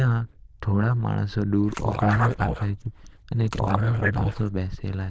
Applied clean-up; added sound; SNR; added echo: neural diffusion model UNIVERSE++.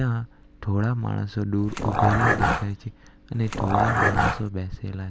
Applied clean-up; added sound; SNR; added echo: none; Dog; -3 dB; none.